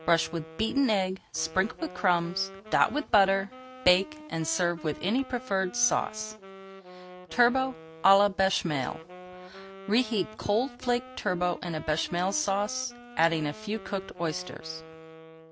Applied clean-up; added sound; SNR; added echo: none; Wind instrument, woodwind instrument; 17 dB; none.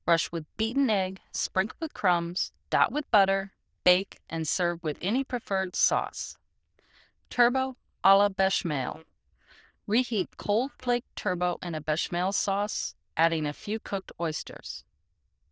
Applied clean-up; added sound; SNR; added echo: neural diffusion model UNIVERSE++.